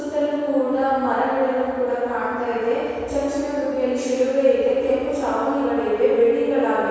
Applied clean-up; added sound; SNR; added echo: none; none; none; reverberation time 2.2 s.